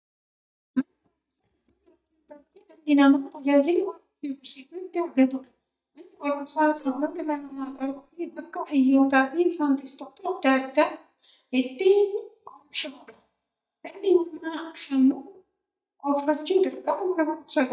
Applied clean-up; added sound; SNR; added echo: neural mask model DeepFilterNet 3.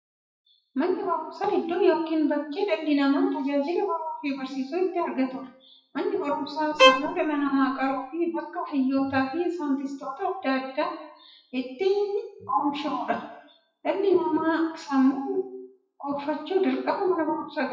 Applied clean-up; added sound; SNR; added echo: classical method WPE with log-MMSE.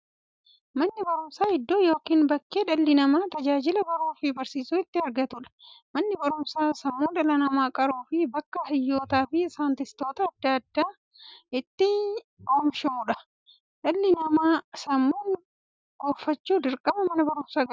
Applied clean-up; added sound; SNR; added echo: none; none; none; none.